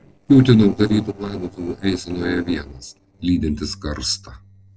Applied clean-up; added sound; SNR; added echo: neural separator model SepFormer DNS4.